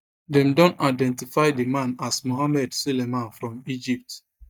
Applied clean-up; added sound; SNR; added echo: neural mask model DeepFilterNet 3.